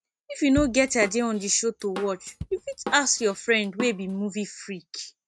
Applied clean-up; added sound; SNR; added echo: neural mask model RNNoise.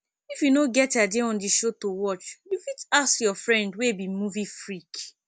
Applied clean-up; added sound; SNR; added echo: none; none; none; none.